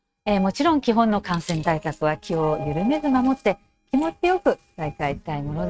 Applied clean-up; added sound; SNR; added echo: neural mask model RNNoise.